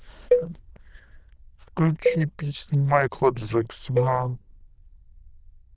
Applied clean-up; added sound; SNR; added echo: neural diffusion model UNIVERSE++.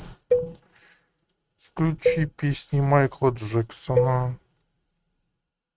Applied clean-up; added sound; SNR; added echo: neural mask model RNNoise.